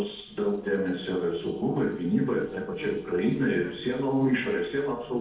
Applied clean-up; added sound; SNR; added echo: neural separator model SepFormer DNS4.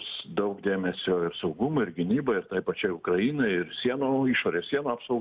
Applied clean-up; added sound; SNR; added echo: none; none; none; none.